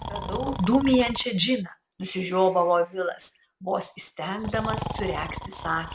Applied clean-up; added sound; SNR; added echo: none; Breathing; 11 dB; none.